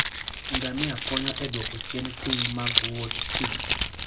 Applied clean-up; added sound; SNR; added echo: none; Keys jangling; -4 dB; reverberation time 0.4 s.